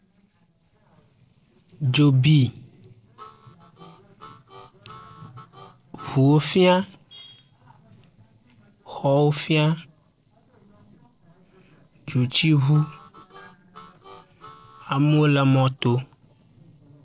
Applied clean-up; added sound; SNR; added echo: neural separator model SepFormer DNS4.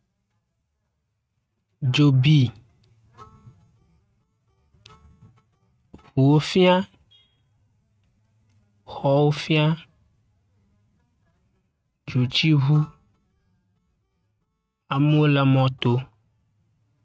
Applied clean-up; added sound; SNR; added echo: neural mask model RNNoise.